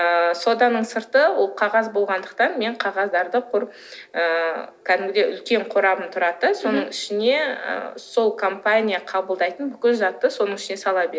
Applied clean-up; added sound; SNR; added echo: none; none; none; none.